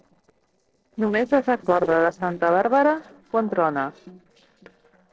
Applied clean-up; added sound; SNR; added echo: neural separator model SepFormer DNS4.